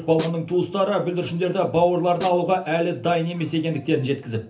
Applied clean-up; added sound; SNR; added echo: none; Snare drum; 19 dB; reverberation time 0.3 s.